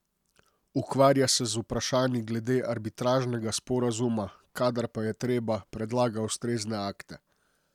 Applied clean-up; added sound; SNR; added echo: none; none; none; none.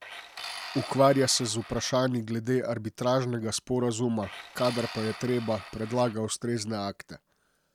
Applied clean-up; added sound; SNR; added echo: none; Tools; 15 dB; none.